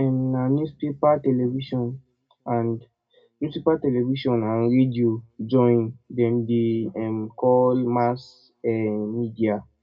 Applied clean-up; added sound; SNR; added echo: none; none; none; reverberation time 0.2 s.